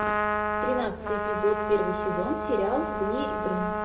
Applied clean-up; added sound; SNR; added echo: none; Trumpet; 0 dB; reverberation time 0.9 s.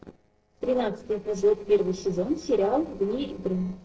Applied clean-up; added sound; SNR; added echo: neural separator model SepFormer DNS4.